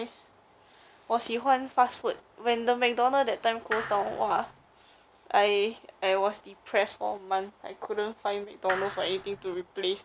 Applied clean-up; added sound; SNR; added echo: none; Clapping; 9 dB; none.